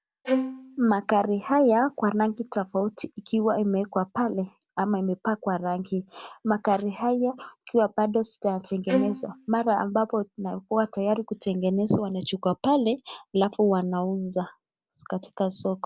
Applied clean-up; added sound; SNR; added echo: none; Bowed string instrument; 3 dB; none.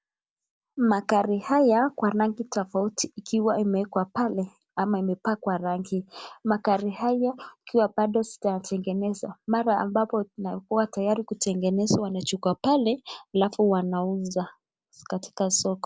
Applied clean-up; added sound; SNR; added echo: none; none; none; none.